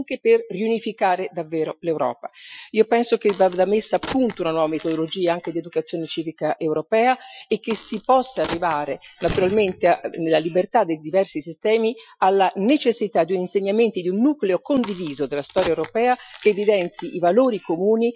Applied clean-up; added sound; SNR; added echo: classical method Wiener filter.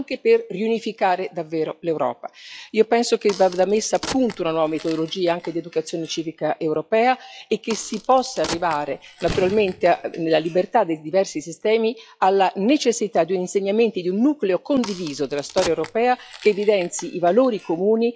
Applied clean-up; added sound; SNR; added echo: classical method log-MMSE.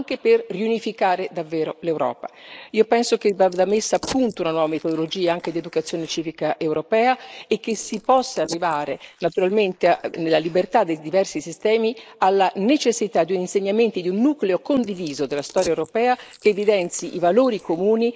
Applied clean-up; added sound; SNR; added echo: neural mask model Resemble Enhance denoiser.